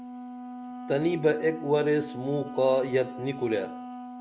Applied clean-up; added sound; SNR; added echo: none; Wind instrument, woodwind instrument; 11 dB; none.